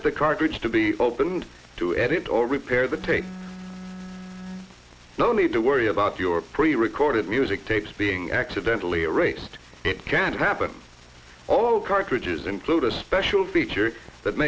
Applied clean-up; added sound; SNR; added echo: none; Bowed string instrument; 14 dB; none.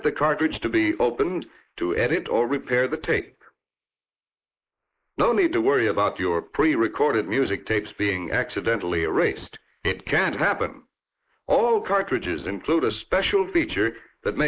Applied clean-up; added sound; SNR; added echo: neural mask model Resemble Enhance denoiser.